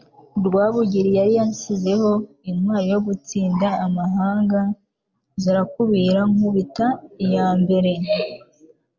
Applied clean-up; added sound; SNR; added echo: none; none; none; none.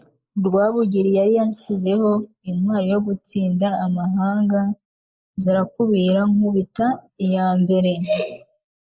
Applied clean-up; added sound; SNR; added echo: neural mask model Resemble Enhance denoiser.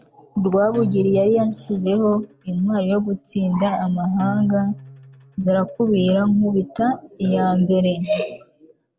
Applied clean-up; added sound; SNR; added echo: none; Acoustic guitar; 17 dB; none.